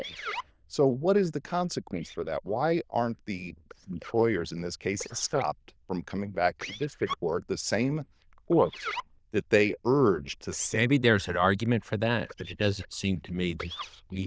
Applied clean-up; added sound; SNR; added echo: neural diffusion model UNIVERSE++.